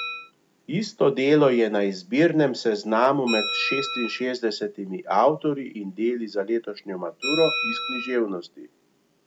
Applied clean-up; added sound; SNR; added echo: none; Bell; 10 dB; none.